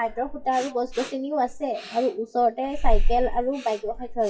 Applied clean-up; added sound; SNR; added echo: classical method WPE with log-MMSE.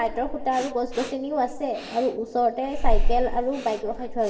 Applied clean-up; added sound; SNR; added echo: none; Breathing; 0 dB; reverberation time 1.7 s.